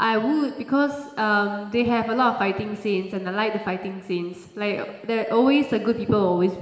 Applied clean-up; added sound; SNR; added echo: none; none; none; reverberation time 3.0 s.